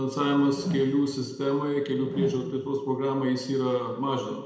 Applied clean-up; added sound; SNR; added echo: none; Whoosh, swoosh, swish; 10 dB; reverberation time 1.0 s.